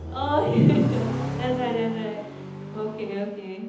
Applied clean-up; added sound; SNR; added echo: none; Accelerating, revving, vroom; 7 dB; reverberation time 1.3 s.